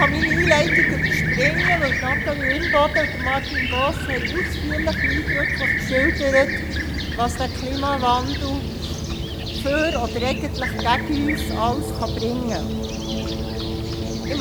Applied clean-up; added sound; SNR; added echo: none; Fixed-wing aircraft, airplane; -2 dB; none.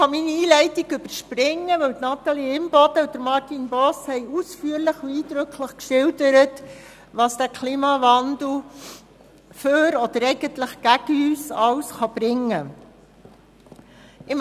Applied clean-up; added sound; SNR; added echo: none; none; none; none.